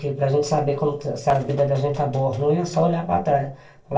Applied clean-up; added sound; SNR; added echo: neural separator model SepFormer DNS4.